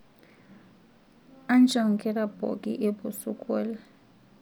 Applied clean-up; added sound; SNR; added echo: none; none; none; none.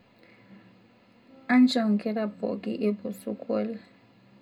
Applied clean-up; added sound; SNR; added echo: none; none; none; reverberation time 0.2 s.